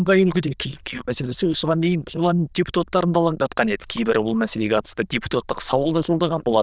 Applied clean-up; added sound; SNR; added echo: neural diffusion model UNIVERSE++.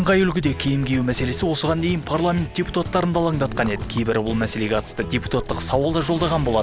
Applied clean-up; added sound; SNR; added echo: none; Waves, surf; 16 dB; none.